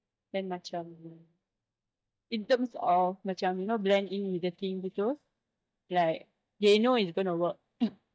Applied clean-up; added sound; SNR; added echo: neural mask model DeepFilterNet 3.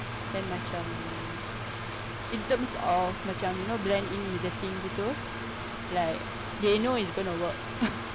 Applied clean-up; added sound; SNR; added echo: none; Mechanical fan; 4 dB; none.